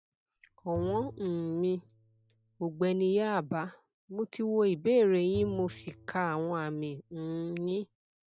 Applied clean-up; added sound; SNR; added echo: none; Bowed string instrument; 17 dB; none.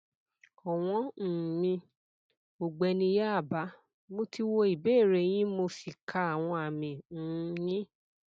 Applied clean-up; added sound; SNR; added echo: none; none; none; none.